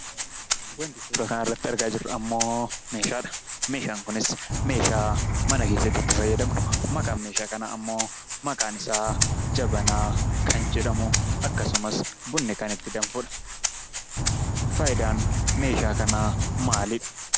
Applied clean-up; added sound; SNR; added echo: none; Insect + Rattle (instrument); -4 dB; none.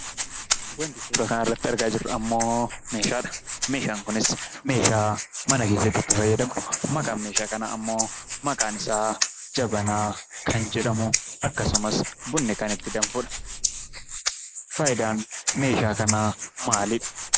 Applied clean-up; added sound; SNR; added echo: neural mask model Resemble Enhance denoiser.